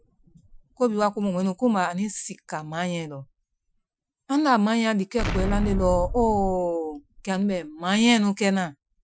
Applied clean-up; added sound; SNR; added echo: classical method Wiener filter.